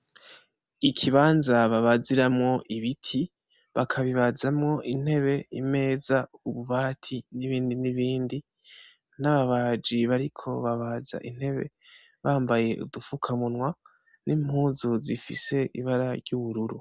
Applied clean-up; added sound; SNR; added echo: none; none; none; none.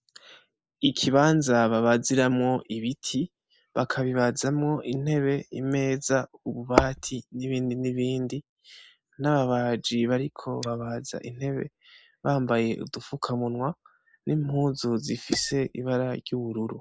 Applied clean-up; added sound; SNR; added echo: neural mask model Resemble Enhance denoiser.